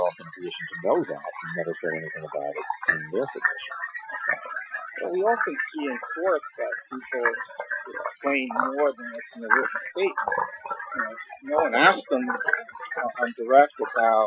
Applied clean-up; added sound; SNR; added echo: classical method Wiener filter.